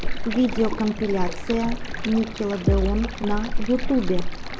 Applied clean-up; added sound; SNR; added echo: none; Stream + Bass drum; 0 dB; none.